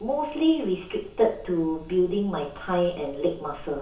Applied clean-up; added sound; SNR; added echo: none; Bird; 20 dB; reverberation time 0.7 s.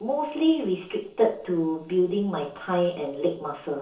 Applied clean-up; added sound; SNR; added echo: neural separator model SepFormer DNS4.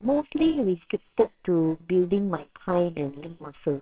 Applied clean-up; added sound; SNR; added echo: neural separator model SepFormer WHAMR!.